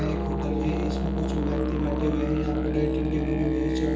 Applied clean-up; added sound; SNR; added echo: none; Musical instrument; -4 dB; reverberation time 0.6 s.